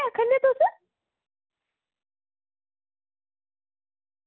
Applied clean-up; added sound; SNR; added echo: none; none; none; none.